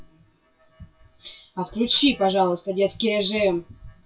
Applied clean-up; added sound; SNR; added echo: classical method WPE with log-MMSE.